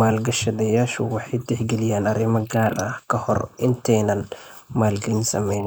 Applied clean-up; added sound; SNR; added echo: neural mask model Resemble Enhance denoiser.